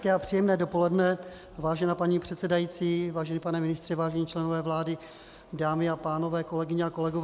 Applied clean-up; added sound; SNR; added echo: none; none; none; none.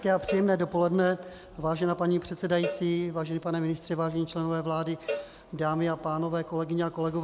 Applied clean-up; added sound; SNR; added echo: none; Cowbell; 13 dB; none.